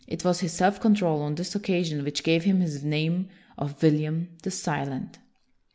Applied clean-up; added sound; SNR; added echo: none; none; none; none.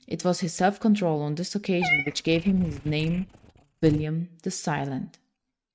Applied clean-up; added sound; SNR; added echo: neural mask model RNNoise.